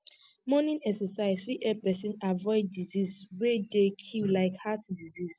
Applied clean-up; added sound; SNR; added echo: none; none; none; none.